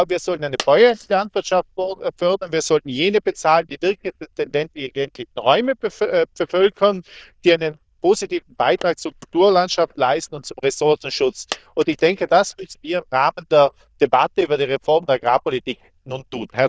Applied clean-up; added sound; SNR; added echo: neural diffusion model UNIVERSE++.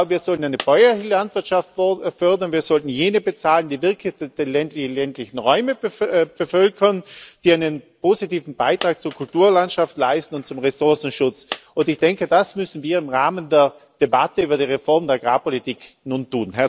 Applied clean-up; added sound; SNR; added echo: none; Coin (dropping); 18 dB; none.